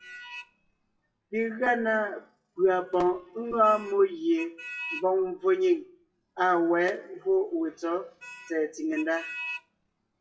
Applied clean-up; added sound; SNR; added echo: classical method WPE with log-MMSE.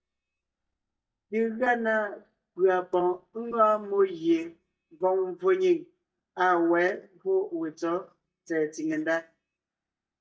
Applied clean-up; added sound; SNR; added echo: neural mask model DeepFilterNet 3.